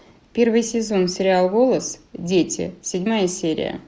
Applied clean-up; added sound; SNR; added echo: none; none; none; none.